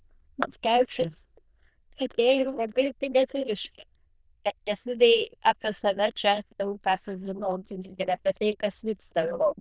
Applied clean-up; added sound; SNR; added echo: neural diffusion model UNIVERSE++.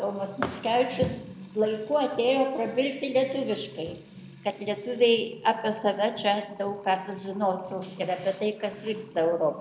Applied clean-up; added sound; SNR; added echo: none; Trickle, dribble / Water tap, faucet / Music; 20 dB; none.